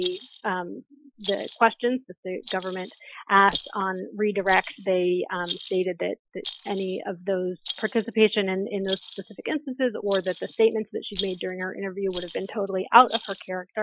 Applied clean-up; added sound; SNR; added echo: classical method Wiener filter.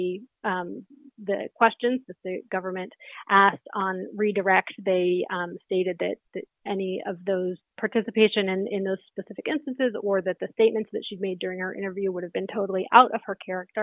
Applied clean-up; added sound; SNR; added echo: none; none; none; none.